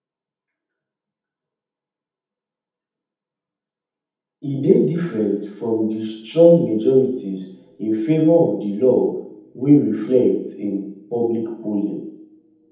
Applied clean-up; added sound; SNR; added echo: none; none; none; reverberation time 0.8 s.